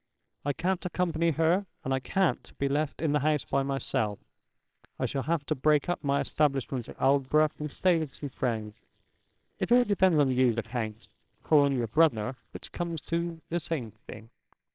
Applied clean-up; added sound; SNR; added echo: neural separator model SepFormer WHAMR!.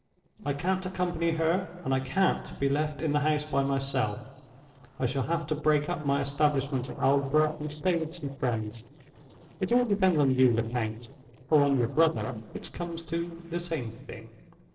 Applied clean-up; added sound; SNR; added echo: neural separator model SepFormer DNS4.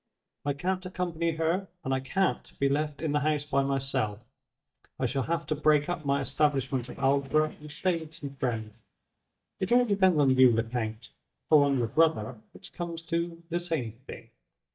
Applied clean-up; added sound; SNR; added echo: neural mask model DeepFilterNet 3.